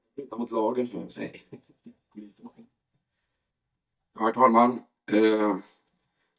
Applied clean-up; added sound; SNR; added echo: neural mask model DeepFilterNet 3.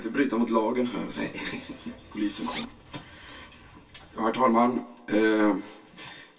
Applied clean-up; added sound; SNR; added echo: none; Zipper (clothing); 19 dB; reverberation time 0.1 s.